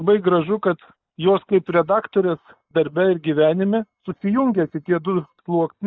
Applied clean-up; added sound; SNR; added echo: neural mask model DeepFilterNet 3.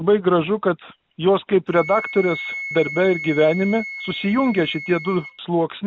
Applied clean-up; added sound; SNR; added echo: none; Wind instrument, woodwind instrument; 13 dB; none.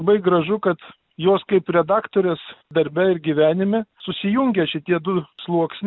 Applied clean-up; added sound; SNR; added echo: none; none; none; none.